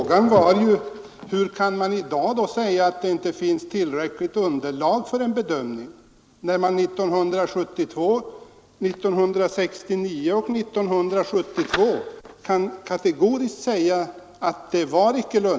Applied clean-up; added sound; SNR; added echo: none; none; none; none.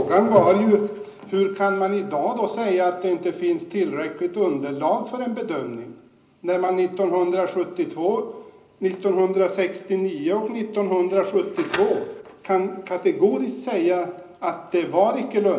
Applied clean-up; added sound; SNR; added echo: none; none; none; reverberation time 0.5 s.